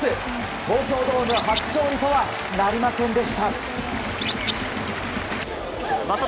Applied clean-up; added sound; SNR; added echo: none; Bird; 2 dB; none.